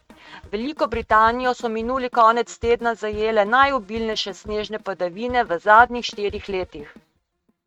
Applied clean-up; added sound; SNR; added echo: neural mask model RNNoise.